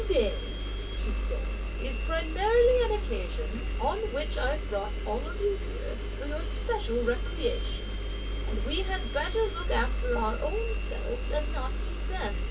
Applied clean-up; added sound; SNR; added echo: none; Engine; -1 dB; reverberation time 0.1 s.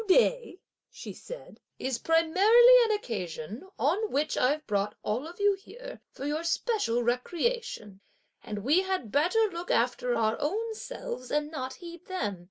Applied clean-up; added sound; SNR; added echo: none; none; none; none.